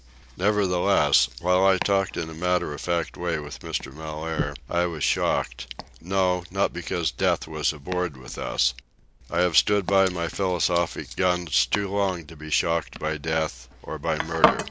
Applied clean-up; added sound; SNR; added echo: none; Domestic sounds, home sounds; 10 dB; none.